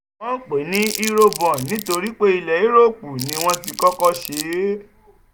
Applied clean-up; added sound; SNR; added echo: none; Crumpling, crinkling; 11 dB; none.